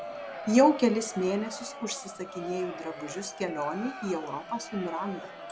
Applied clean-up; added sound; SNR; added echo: none; Crowd; 11 dB; none.